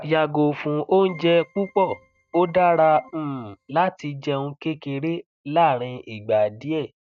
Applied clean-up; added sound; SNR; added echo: neural mask model RNNoise.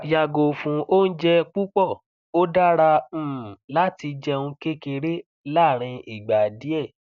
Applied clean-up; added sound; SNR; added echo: none; none; none; none.